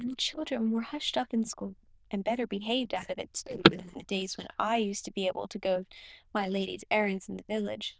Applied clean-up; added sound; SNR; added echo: neural diffusion model UNIVERSE++.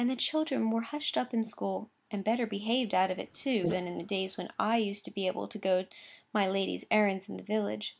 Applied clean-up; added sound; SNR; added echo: neural mask model Resemble Enhance denoiser.